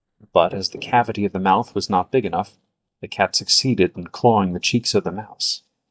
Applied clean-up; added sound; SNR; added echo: neural mask model DeepFilterNet 3.